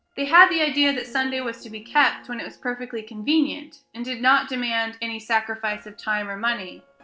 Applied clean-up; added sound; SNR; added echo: neural separator model SepFormer DNS4.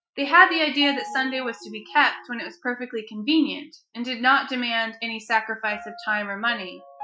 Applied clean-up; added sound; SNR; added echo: classical method Wiener filter.